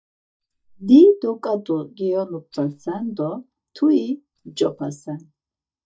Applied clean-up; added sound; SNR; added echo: neural mask model DeepFilterNet 3.